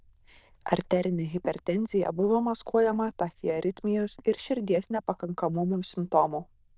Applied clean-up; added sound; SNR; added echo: neural diffusion model UNIVERSE++.